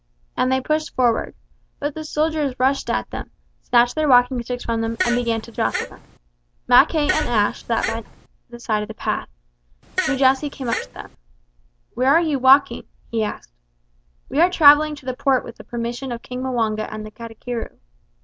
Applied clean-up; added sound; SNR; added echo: none; Fart; 7 dB; none.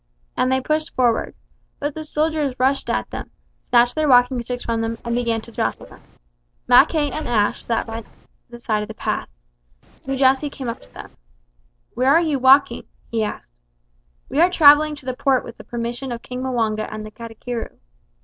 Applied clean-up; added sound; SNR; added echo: neural separator model SepFormer DNS4.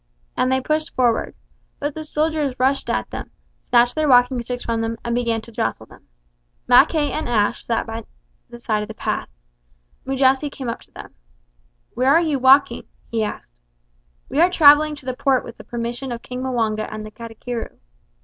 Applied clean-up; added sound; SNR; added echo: none; none; none; none.